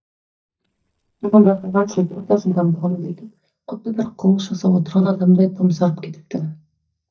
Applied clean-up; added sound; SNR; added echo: neural mask model DeepFilterNet 3.